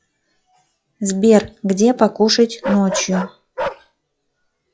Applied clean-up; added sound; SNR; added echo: classical method log-MMSE.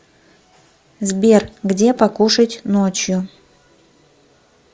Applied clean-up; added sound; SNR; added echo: none; none; none; none.